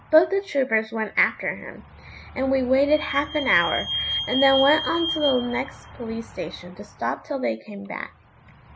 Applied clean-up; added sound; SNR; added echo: none; Squeak / Vehicle; 9 dB; none.